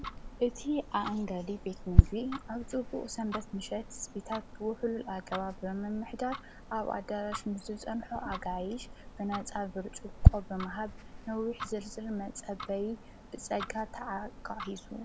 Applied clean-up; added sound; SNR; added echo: none; Tick-tock; -4 dB; none.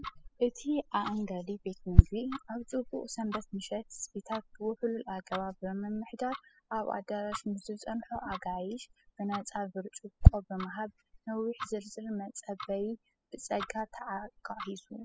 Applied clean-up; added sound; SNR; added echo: classical method spectral subtraction.